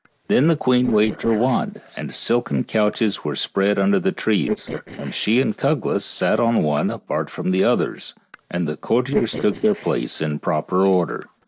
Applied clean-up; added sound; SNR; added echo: neural separator model SepFormer DNS4.